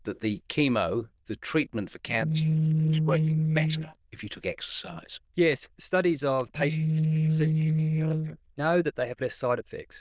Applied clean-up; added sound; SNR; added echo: neural diffusion model UNIVERSE++.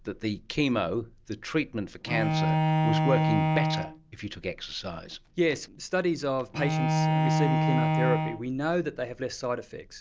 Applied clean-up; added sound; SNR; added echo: none; Bowed string instrument; -2 dB; none.